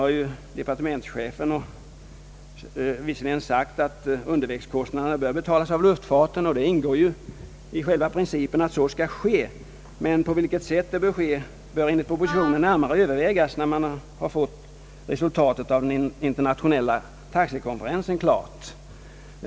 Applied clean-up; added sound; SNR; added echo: none; Wind instrument, woodwind instrument; 10 dB; none.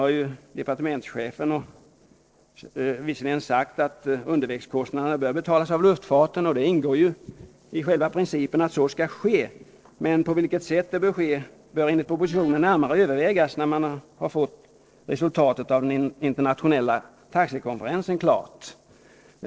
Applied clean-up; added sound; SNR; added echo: neural separator model SepFormer DNS4.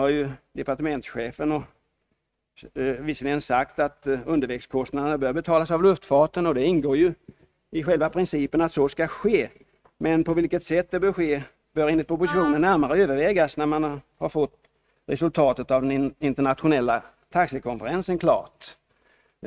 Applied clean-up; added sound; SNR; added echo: neural mask model RNNoise.